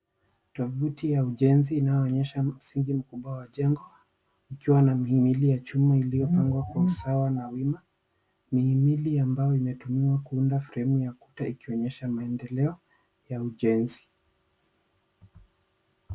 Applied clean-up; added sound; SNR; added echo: none; none; none; none.